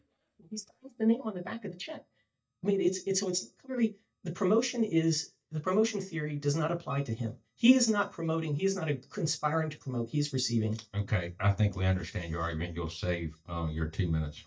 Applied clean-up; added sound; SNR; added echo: neural mask model DeepFilterNet 3.